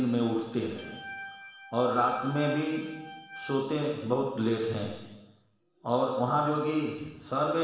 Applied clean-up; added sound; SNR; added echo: none; Organ; 14 dB; reverberation time 1.1 s.